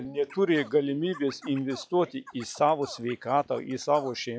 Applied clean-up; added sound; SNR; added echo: classical method log-MMSE.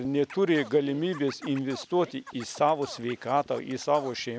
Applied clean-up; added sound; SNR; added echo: none; Scratching (performance technique); 20 dB; none.